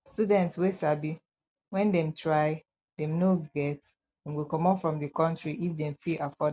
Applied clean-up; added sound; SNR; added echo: none; none; none; none.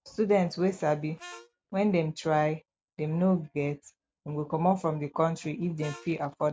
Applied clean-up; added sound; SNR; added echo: none; Harmonica; 19 dB; none.